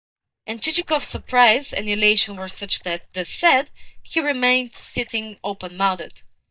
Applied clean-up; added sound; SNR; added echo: neural mask model DeepFilterNet 3.